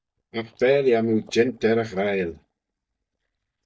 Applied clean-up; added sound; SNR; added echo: neural mask model DeepFilterNet 3.